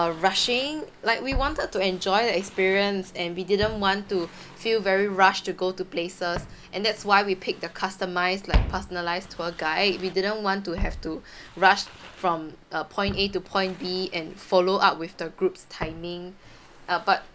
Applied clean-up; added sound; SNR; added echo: none; Walk, footsteps; 11 dB; none.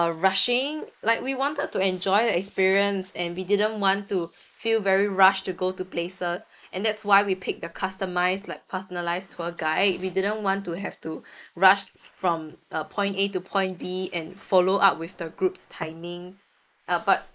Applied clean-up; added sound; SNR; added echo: neural mask model Resemble Enhance denoiser.